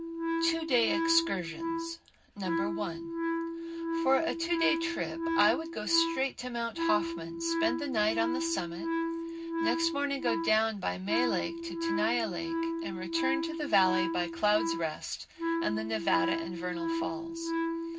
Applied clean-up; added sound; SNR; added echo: none; Wind instrument, woodwind instrument; 0 dB; reverberation time 0.4 s.